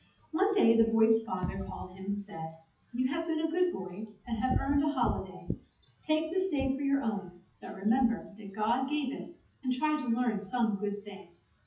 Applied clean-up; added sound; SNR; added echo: classical method WPE with log-MMSE.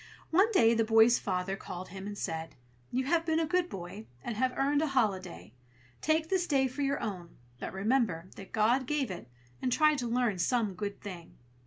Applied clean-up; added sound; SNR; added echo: none; none; none; none.